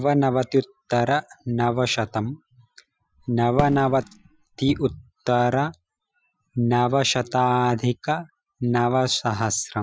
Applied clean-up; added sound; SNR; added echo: classical method Wiener filter.